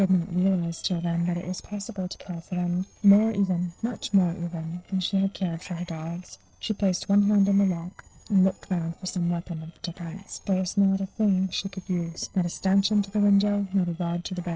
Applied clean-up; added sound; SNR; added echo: neural separator model SepFormer DNS4.